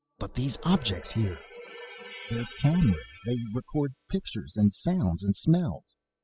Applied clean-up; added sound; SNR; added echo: classical method spectral subtraction.